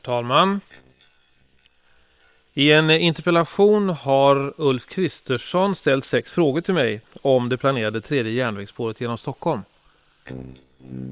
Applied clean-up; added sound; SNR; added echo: neural separator model SepFormer WHAM!.